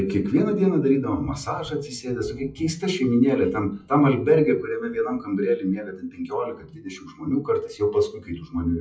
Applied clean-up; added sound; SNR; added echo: classical method WPE with log-MMSE.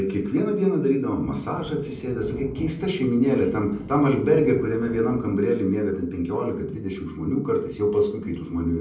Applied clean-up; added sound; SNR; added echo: none; Thunder; 18 dB; reverberation time 0.6 s.